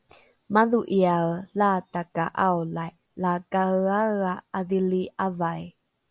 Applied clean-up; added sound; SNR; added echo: none; none; none; none.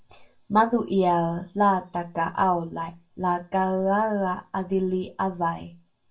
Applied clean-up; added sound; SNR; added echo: none; none; none; reverberation time 0.2 s.